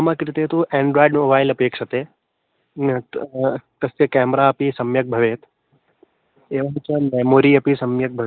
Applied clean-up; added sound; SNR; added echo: neural mask model Resemble Enhance denoiser.